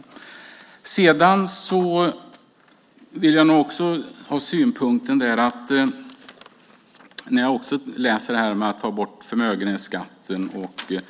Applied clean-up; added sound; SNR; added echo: none; none; none; none.